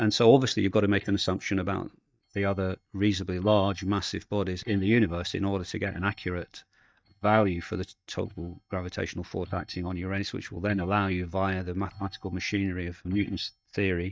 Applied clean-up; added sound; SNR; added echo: neural mask model DeepFilterNet 3.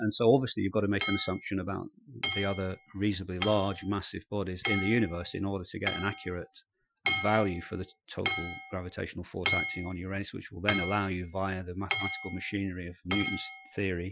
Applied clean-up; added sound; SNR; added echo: classical method Wiener filter.